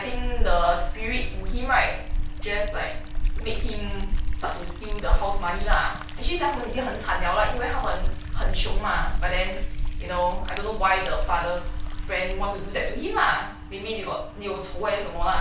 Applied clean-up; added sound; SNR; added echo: none; Liquid; -2 dB; none.